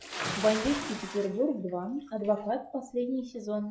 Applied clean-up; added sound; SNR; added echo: classical method log-MMSE.